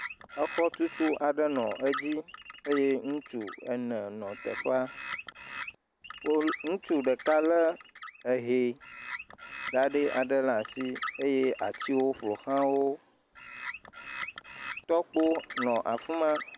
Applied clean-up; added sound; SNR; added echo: none; Bird; 11 dB; none.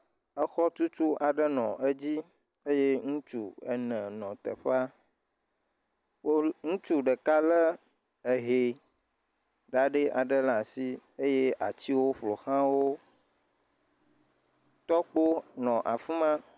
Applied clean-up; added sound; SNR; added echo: none; none; none; none.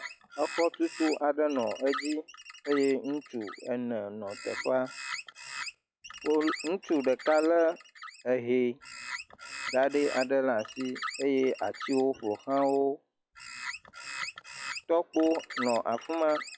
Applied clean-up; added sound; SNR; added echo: classical method log-MMSE.